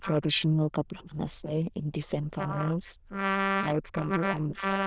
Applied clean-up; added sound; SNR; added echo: neural diffusion model UNIVERSE++.